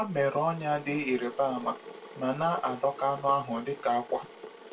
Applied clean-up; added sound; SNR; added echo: none; Boiling / Water; 15 dB; reverberation time 0.2 s.